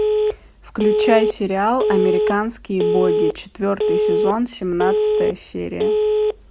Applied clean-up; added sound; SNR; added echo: none; Telephone; -3 dB; none.